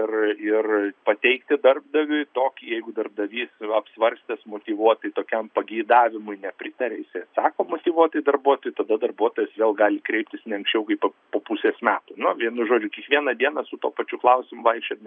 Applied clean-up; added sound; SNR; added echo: none; none; none; none.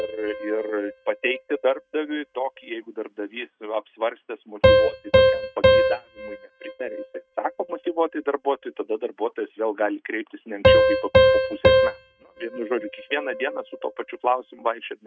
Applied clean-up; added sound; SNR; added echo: neural mask model RNNoise.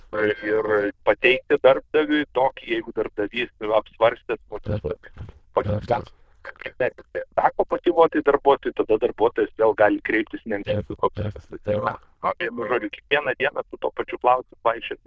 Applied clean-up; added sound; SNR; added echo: neural diffusion model UNIVERSE++.